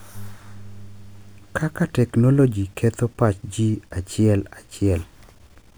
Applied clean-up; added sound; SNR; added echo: none; none; none; none.